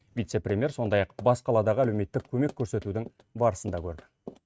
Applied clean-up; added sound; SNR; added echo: neural mask model RNNoise.